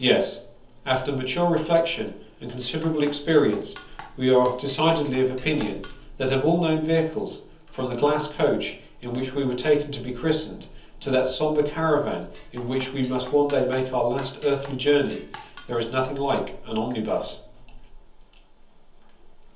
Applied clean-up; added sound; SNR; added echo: none; Drum kit; 20 dB; reverberation time 0.7 s.